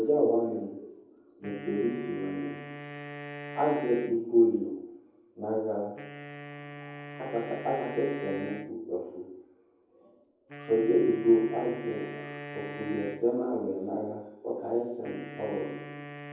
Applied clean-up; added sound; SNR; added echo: none; Wind instrument, woodwind instrument; 13 dB; reverberation time 0.9 s.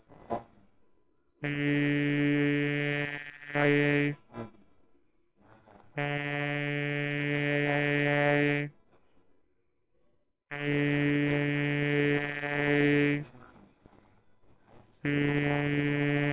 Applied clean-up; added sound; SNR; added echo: neural separator model SepFormer WHAMR!.